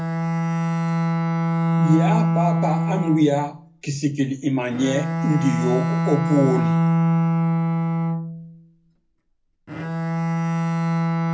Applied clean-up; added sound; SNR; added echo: none; Bowed string instrument; -4 dB; reverberation time 0.3 s.